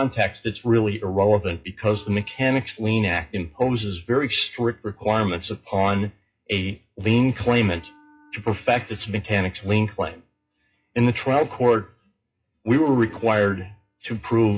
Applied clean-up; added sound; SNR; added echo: classical method WPE with log-MMSE.